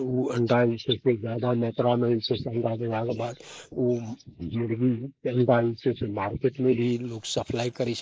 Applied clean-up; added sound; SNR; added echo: neural mask model Resemble Enhance denoiser.